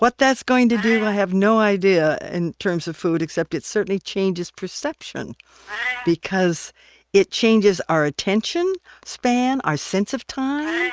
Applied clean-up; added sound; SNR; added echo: neural mask model RNNoise.